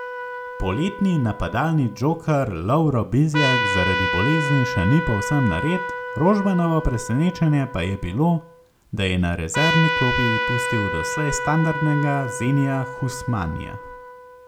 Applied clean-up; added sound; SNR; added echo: none; Trumpet; 6 dB; none.